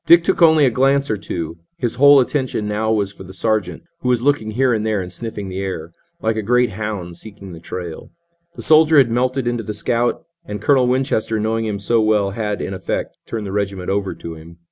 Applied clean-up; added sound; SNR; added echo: none; none; none; none.